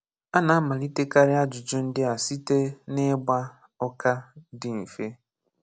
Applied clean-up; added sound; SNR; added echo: none; none; none; none.